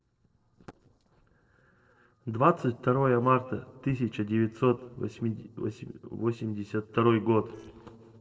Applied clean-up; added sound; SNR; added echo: neural separator model SepFormer DNS4.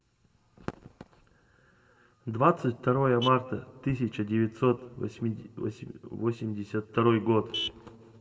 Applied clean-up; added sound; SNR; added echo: none; Vehicle horn, car horn, honking; 17 dB; reverberation time 2.9 s.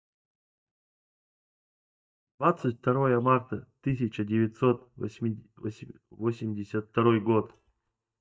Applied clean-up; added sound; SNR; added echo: neural mask model DeepFilterNet 3.